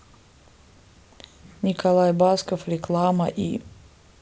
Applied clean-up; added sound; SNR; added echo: none; none; none; none.